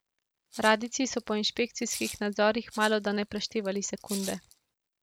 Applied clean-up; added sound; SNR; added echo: none; Rattle (instrument); 15 dB; none.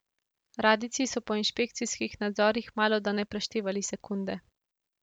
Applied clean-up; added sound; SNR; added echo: none; none; none; none.